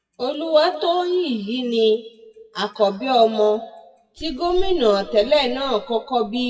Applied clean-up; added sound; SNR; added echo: classical method WPE with log-MMSE.